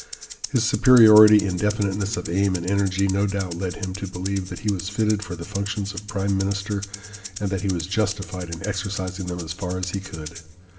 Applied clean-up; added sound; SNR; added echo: none; Rattle (instrument); 15 dB; reverberation time 3.0 s.